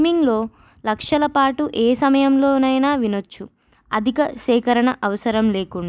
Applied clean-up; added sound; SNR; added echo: none; none; none; none.